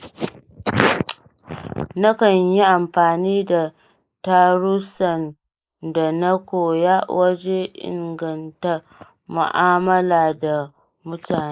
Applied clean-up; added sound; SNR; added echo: neural mask model Resemble Enhance denoiser.